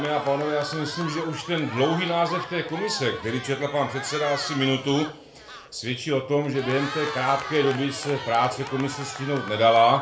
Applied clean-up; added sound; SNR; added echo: none; Cheering; 11 dB; reverberation time 0.4 s.